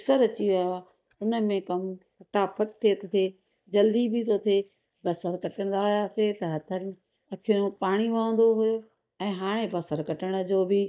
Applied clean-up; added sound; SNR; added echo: neural mask model DeepFilterNet 3.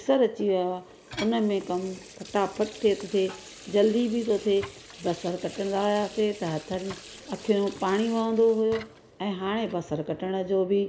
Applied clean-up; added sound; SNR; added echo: none; Sink (filling or washing) / Water tap, faucet; 19 dB; reverberation time 0.5 s.